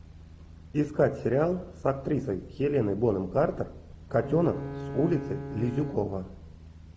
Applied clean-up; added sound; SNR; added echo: none; Bowed string instrument; 9 dB; none.